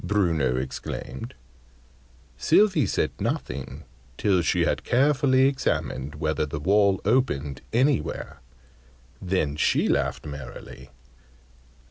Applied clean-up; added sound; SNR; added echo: none; none; none; none.